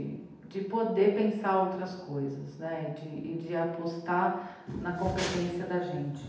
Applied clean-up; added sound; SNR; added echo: none; none; none; reverberation time 0.8 s.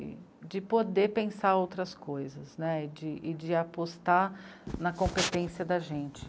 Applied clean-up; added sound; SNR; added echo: none; none; none; none.